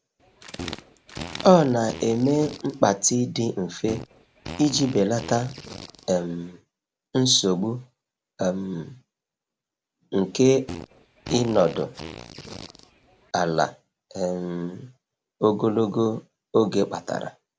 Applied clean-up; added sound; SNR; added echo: none; Bird + Fart; 15 dB; none.